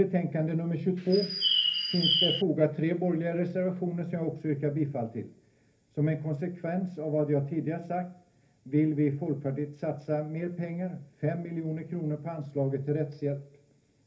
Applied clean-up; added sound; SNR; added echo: none; Bird; -2 dB; reverberation time 0.3 s.